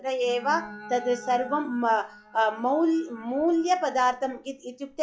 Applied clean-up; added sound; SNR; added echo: classical method log-MMSE.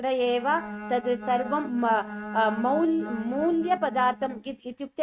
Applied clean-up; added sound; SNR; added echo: neural mask model RNNoise.